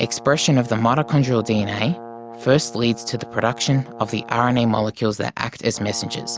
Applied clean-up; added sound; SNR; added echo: none; Brass instrument; 17 dB; none.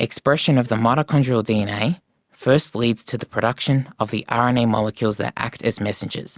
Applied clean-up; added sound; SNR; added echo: none; none; none; none.